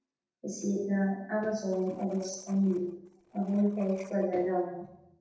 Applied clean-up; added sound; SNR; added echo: neural separator model SepFormer DNS4.